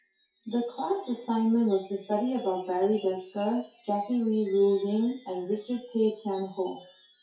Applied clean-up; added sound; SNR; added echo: classical method WPE with log-MMSE.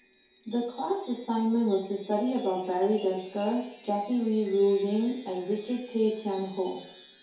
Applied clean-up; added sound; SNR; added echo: none; Wind chime; 12 dB; reverberation time 2.4 s.